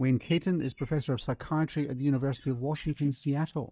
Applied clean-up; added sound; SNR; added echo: neural mask model DeepFilterNet 3.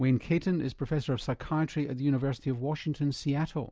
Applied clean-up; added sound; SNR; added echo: none; none; none; none.